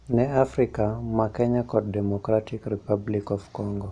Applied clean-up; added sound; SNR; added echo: none; none; none; none.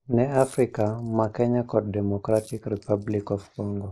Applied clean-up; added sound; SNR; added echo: neural mask model Resemble Enhance denoiser.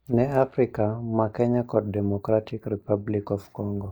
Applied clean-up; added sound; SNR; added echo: neural mask model DeepFilterNet 3.